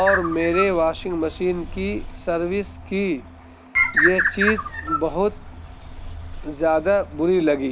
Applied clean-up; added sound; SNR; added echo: none; Bird; 4 dB; none.